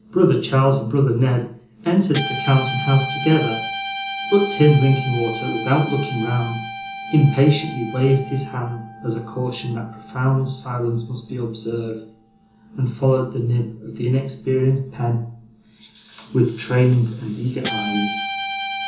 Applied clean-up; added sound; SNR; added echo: none; Guitar; 11 dB; reverberation time 0.6 s.